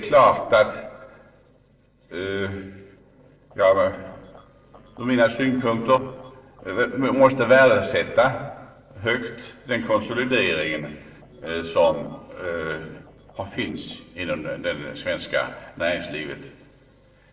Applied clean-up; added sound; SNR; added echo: neural separator model SepFormer DNS4.